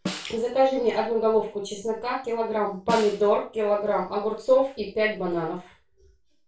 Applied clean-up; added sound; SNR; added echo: none; Snare drum; 14 dB; reverberation time 0.3 s.